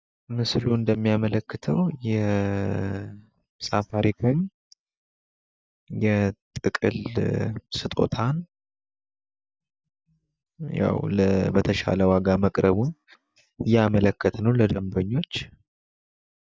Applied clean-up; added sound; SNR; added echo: neural mask model DeepFilterNet 3.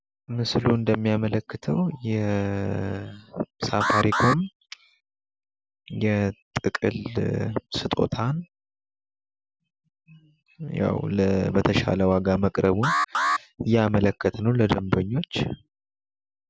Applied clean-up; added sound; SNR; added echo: none; Alarm; 3 dB; none.